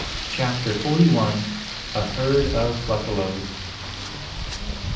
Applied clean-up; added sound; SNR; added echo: none; Rain; 6 dB; reverberation time 0.6 s.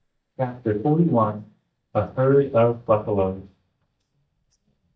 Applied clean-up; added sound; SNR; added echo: neural mask model DeepFilterNet 3.